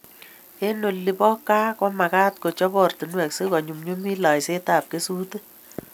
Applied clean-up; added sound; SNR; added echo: none; none; none; none.